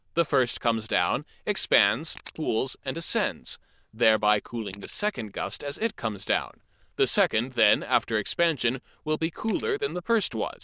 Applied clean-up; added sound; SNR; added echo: neural diffusion model UNIVERSE++.